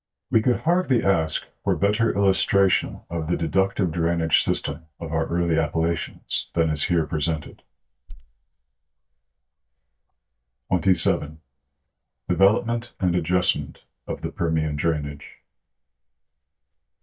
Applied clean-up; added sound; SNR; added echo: neural mask model DeepFilterNet 3.